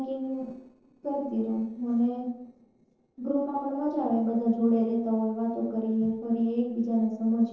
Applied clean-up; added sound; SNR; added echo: neural separator model SepFormer DNS4.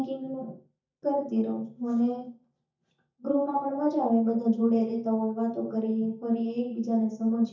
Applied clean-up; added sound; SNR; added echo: neural mask model DeepFilterNet 3.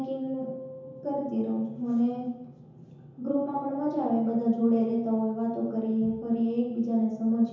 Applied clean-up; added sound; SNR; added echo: none; Piano; 19 dB; reverberation time 0.9 s.